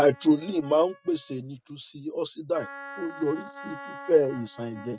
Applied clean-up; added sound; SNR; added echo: neural mask model RNNoise.